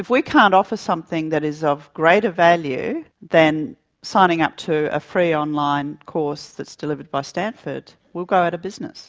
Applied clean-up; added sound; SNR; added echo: none; none; none; none.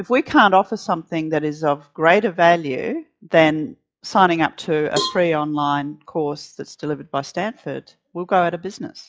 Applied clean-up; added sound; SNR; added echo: classical method log-MMSE.